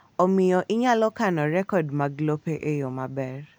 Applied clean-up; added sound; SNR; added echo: none; none; none; none.